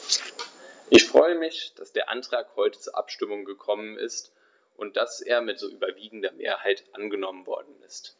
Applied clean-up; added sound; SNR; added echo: none; none; none; none.